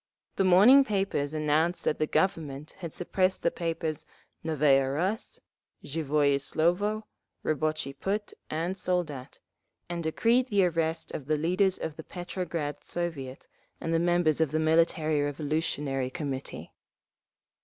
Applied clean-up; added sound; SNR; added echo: none; none; none; none.